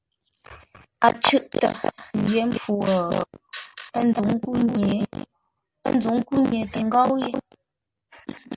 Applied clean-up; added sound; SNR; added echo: none; none; none; none.